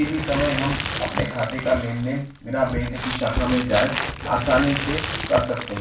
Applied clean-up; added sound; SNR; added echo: none; Crumpling, crinkling; 4 dB; reverberation time 0.3 s.